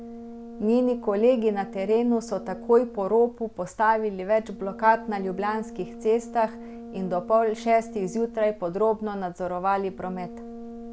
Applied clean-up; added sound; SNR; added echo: none; Brass instrument; 15 dB; none.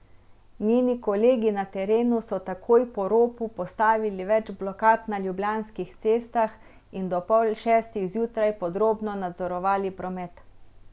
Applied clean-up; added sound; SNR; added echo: none; none; none; none.